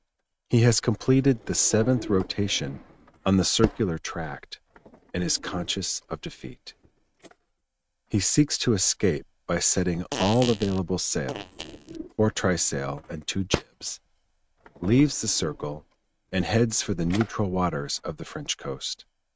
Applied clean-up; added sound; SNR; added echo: neural mask model RNNoise.